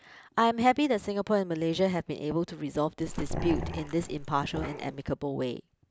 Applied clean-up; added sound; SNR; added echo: none; Growling; 6 dB; none.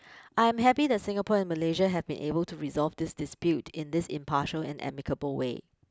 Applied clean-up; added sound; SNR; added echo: none; none; none; none.